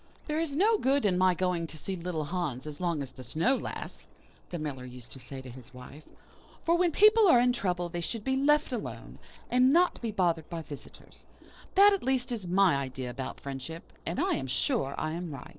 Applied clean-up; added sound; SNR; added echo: neural separator model SepFormer DNS4.